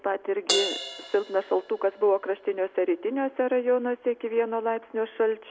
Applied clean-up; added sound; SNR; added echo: none; Crash cymbal; 11 dB; none.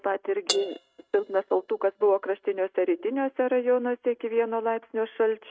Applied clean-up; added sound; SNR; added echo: neural mask model RNNoise.